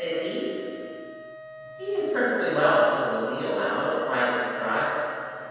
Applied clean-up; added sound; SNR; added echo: none; Wind instrument, woodwind instrument; 17 dB; reverberation time 2.1 s.